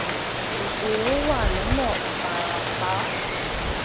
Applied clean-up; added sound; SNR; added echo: none; Rain; -4 dB; none.